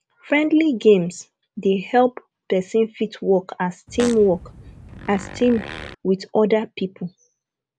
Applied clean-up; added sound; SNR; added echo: none; Fart; 14 dB; none.